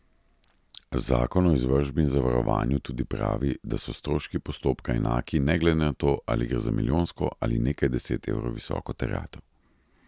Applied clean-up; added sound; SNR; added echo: none; none; none; none.